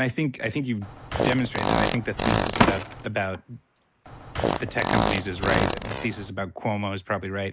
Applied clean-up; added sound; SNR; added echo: none; Fart + Slam; -2 dB; none.